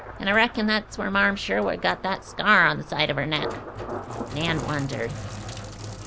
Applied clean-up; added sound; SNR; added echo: none; Sink (filling or washing) + Thunder; 11 dB; none.